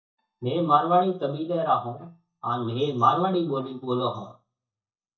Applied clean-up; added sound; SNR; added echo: neural mask model DeepFilterNet 3.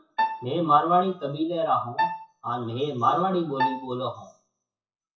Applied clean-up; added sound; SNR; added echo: classical method WPE with log-MMSE.